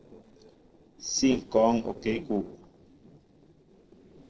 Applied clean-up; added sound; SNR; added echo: neural separator model SepFormer DNS4.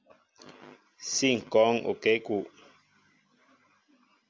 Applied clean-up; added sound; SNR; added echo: none; none; none; none.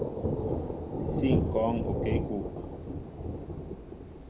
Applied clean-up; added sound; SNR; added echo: none; Thunder; -4 dB; reverberation time 0.3 s.